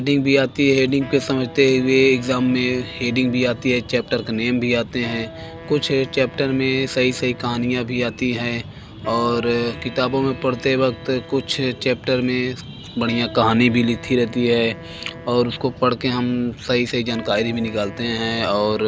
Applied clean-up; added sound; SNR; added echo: none; Wind instrument, woodwind instrument; 20 dB; none.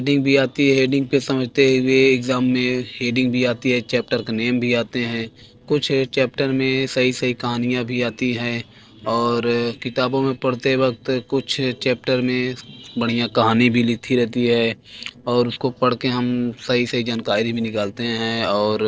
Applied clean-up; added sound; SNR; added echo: neural separator model SepFormer DNS4.